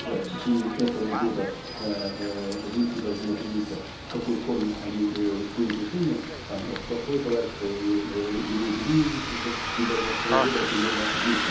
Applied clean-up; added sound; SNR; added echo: none; Bus; 4 dB; reverberation time 0.6 s.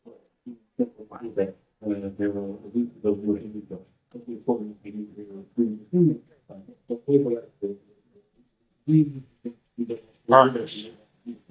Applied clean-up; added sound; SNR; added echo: neural mask model DeepFilterNet 3.